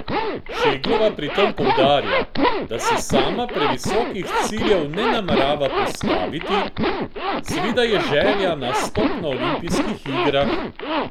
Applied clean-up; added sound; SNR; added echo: none; Zipper (clothing); -1 dB; none.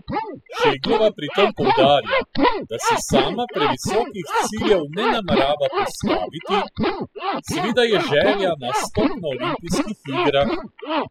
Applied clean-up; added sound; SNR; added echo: classical method spectral subtraction.